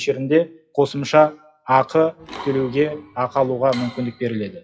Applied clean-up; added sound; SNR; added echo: classical method WPE with log-MMSE.